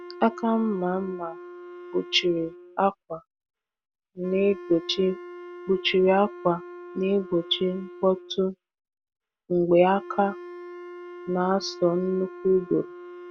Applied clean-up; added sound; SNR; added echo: none; Wind instrument, woodwind instrument; 16 dB; none.